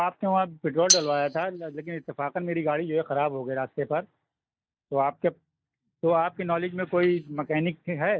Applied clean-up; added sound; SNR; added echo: neural mask model DeepFilterNet 3.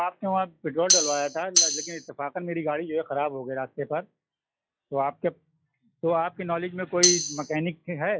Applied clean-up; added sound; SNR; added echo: classical method log-MMSE.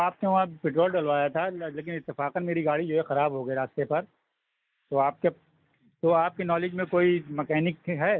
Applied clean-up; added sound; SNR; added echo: neural mask model Resemble Enhance denoiser.